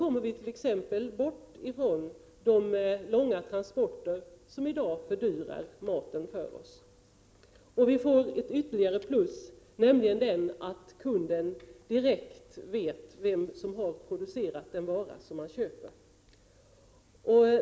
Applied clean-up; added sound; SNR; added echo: none; none; none; none.